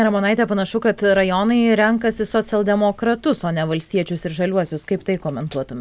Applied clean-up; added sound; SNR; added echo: none; none; none; none.